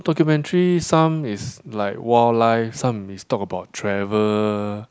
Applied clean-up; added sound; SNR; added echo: none; none; none; none.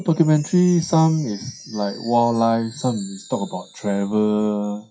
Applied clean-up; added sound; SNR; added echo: classical method WPE with log-MMSE.